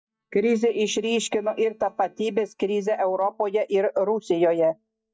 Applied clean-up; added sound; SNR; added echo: neural mask model DeepFilterNet 3.